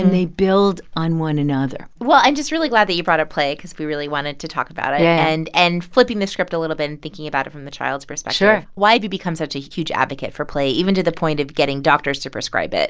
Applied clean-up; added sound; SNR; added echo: none; none; none; none.